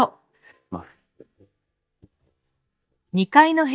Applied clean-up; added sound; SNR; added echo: neural mask model DeepFilterNet 3.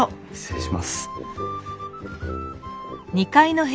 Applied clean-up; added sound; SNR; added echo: none; none; none; none.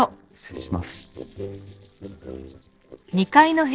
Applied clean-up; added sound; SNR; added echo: neural separator model SepFormer DNS4.